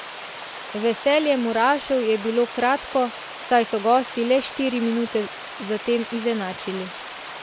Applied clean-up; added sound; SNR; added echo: none; Water; 13 dB; none.